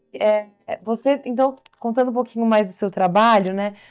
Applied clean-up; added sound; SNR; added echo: neural mask model DeepFilterNet 3.